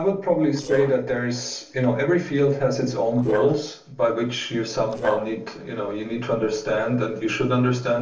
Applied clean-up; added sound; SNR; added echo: neural separator model SepFormer DNS4.